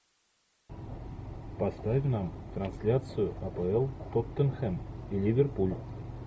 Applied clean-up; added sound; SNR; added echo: none; none; none; none.